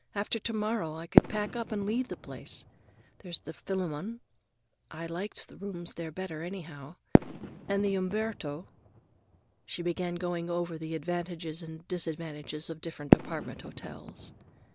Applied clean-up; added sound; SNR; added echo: none; Fireworks; -1 dB; none.